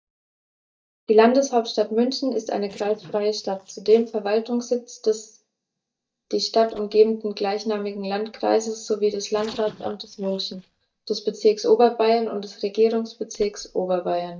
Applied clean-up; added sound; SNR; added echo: neural mask model DeepFilterNet 3.